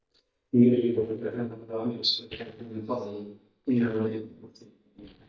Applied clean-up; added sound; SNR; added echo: neural mask model DeepFilterNet 3.